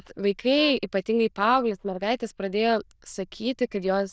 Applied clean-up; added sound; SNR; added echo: neural diffusion model UNIVERSE++.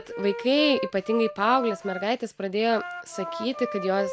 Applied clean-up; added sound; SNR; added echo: none; Wind instrument, woodwind instrument; 9 dB; none.